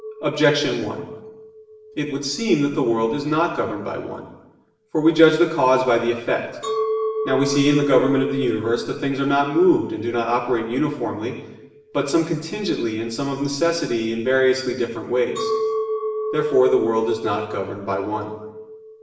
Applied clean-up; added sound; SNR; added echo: none; Chink, clink; 9 dB; reverberation time 0.9 s.